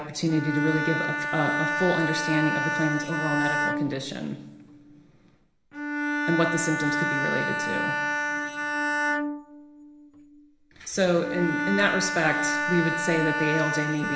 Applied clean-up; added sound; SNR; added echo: none; Bowed string instrument; 0 dB; reverberation time 0.9 s.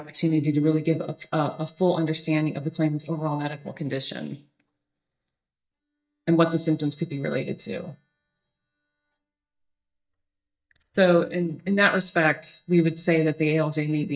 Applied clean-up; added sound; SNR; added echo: neural mask model DeepFilterNet 3.